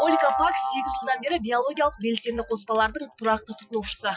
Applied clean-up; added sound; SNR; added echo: classical method Wiener filter.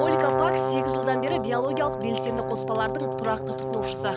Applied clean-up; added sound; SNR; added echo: none; Brass instrument; -2 dB; none.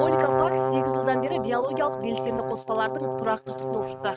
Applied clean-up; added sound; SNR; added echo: neural mask model RNNoise.